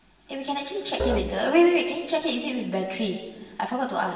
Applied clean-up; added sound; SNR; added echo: none; Musical instrument; 9 dB; reverberation time 1.2 s.